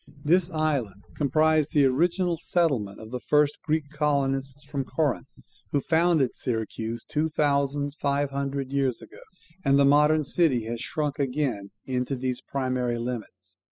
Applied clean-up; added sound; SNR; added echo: classical method spectral subtraction.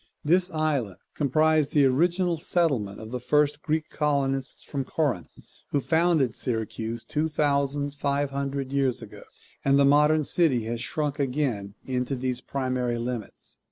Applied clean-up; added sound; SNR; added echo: neural mask model Resemble Enhance denoiser.